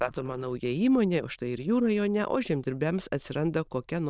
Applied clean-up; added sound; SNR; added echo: neural diffusion model UNIVERSE++.